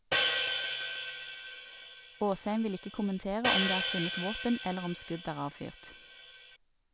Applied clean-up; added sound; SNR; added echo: none; Hi-hat; -4 dB; none.